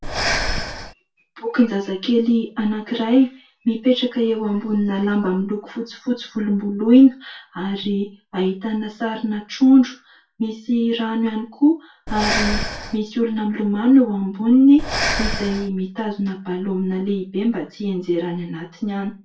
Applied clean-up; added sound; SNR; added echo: none; Breathing; 7 dB; reverberation time 0.2 s.